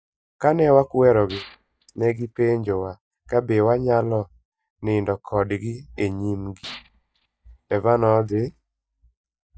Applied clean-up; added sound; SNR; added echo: neural mask model DeepFilterNet 3.